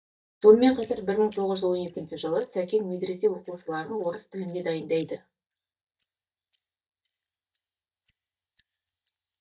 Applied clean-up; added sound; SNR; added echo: neural mask model DeepFilterNet 3.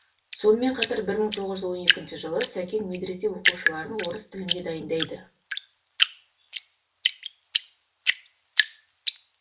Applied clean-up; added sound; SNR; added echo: none; Drip; 0 dB; reverberation time 0.2 s.